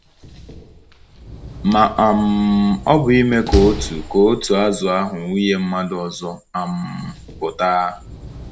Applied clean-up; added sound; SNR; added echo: none; Slam; 12 dB; none.